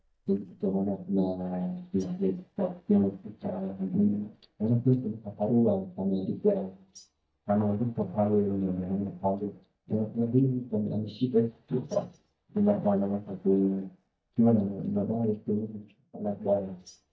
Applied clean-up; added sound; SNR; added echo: neural mask model DeepFilterNet 3.